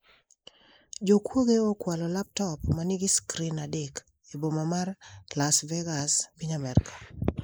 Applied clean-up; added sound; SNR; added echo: neural mask model Resemble Enhance denoiser.